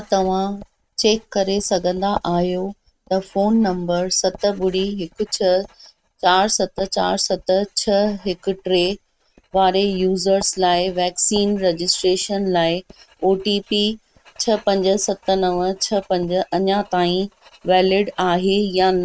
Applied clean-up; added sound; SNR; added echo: neural mask model RNNoise.